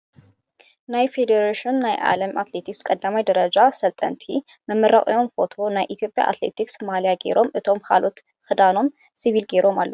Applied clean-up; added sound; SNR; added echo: none; none; none; none.